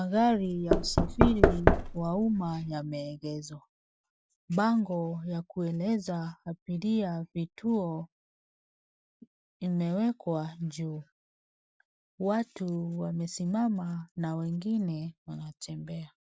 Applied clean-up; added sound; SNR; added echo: none; Knock / Wood; -5 dB; none.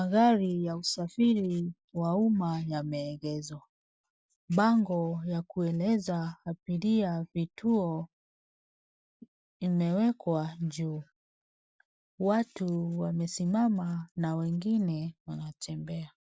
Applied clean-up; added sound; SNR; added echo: none; none; none; none.